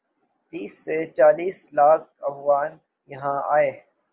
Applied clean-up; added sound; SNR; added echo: none; none; none; none.